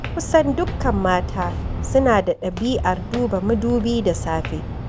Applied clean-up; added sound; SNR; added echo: none; Walk, footsteps; 6 dB; none.